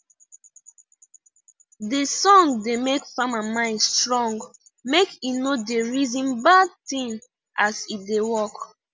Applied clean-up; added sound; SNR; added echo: none; none; none; none.